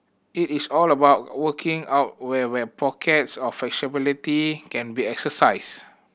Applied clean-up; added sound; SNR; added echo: none; none; none; none.